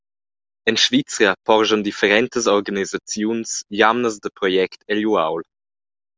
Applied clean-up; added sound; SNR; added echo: none; none; none; none.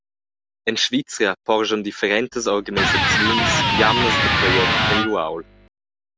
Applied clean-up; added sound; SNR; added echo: none; Electric guitar; -4 dB; none.